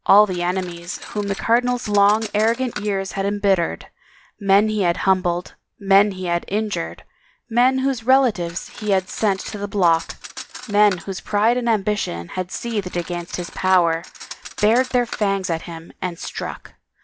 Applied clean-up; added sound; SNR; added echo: none; Cutlery, silverware; 18 dB; none.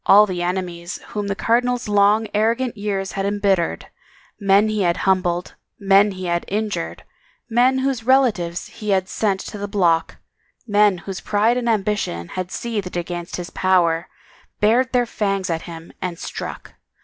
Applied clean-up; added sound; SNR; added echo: none; none; none; none.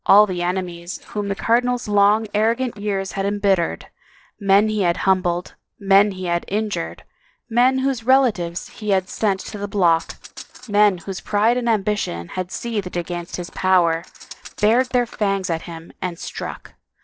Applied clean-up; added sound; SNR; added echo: neural separator model SepFormer DNS4.